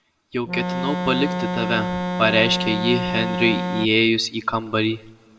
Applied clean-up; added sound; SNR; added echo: none; Organ; 2 dB; reverberation time 1.2 s.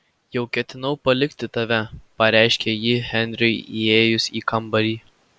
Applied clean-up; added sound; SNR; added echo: none; none; none; none.